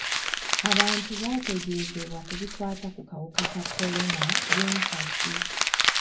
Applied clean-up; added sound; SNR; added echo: none; Crumpling, crinkling; -4 dB; reverberation time 0.3 s.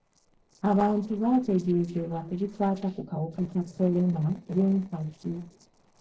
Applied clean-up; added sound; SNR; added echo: neural separator model SepFormer DNS4.